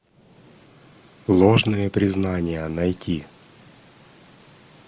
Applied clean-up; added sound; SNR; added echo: neural mask model Resemble Enhance denoiser.